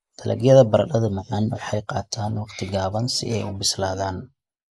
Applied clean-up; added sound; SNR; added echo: neural mask model Resemble Enhance denoiser.